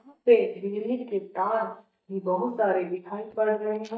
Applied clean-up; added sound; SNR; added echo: neural mask model DeepFilterNet 3.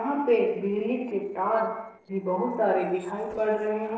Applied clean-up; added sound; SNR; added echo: neural separator model SepFormer DNS4.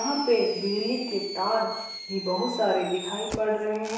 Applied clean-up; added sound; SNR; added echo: none; Fireworks; 10 dB; reverberation time 0.8 s.